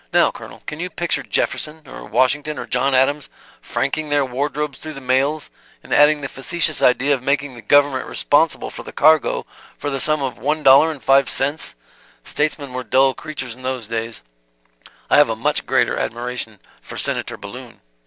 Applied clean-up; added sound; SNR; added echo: none; none; none; none.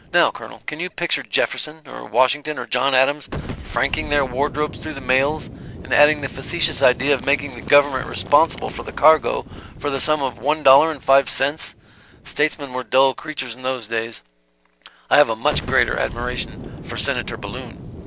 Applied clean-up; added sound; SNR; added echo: none; Boom; 14 dB; none.